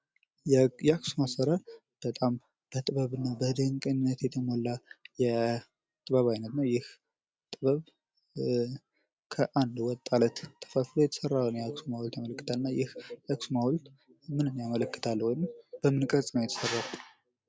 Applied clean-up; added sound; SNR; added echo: none; none; none; none.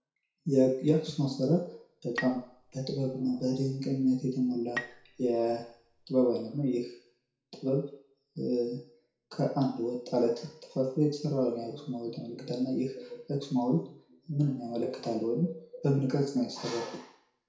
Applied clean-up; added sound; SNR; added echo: none; Bowed string instrument; 13 dB; reverberation time 0.6 s.